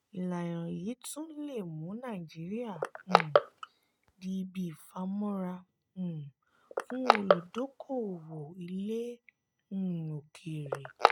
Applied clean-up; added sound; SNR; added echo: neural mask model RNNoise.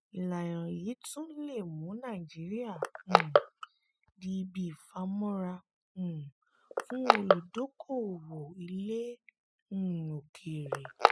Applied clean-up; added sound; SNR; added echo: classical method spectral subtraction.